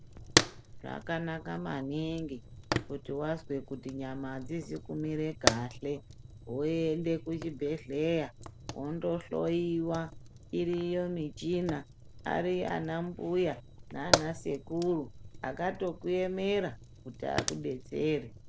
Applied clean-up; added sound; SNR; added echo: none; Fire; 4 dB; none.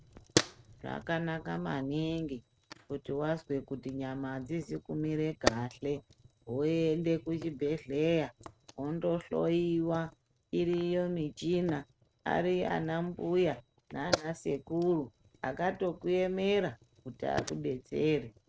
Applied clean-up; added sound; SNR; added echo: neural mask model RNNoise.